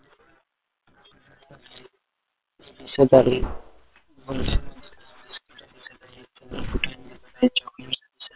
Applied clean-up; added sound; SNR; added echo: neural separator model SepFormer WHAM!.